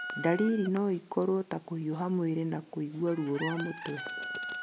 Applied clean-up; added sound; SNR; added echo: none; Chicken, rooster; 11 dB; none.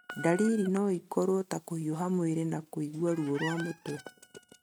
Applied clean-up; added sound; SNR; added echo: neural mask model RNNoise.